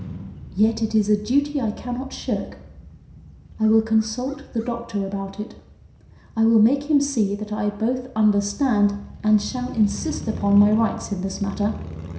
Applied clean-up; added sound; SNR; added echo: none; Motorcycle; 15 dB; reverberation time 0.7 s.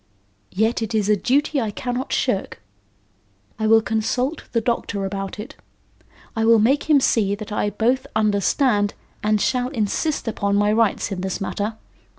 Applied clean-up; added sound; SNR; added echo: none; none; none; none.